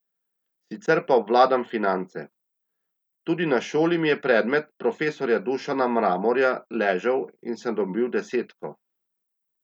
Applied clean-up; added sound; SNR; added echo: none; none; none; none.